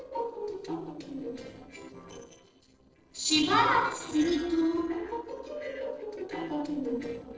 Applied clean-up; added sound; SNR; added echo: neural separator model SepFormer DNS4.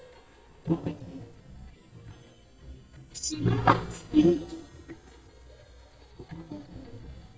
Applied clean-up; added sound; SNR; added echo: neural mask model DeepFilterNet 3.